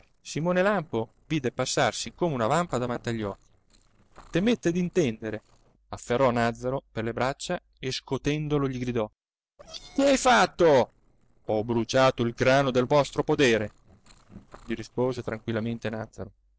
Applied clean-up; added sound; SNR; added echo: neural separator model SepFormer DNS4.